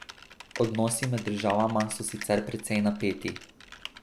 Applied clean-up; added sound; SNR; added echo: none; Typing; 14 dB; none.